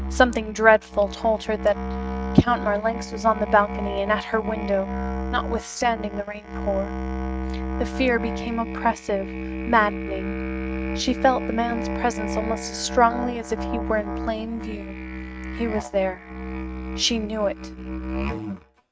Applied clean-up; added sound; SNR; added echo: neural mask model RNNoise.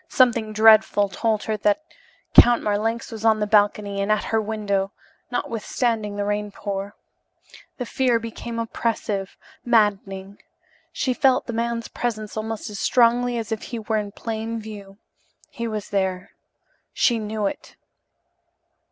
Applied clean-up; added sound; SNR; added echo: none; none; none; none.